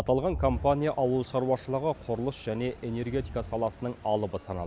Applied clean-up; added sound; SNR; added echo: none; Thunder; 13 dB; none.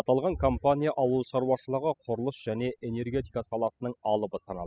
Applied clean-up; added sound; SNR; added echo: classical method spectral subtraction.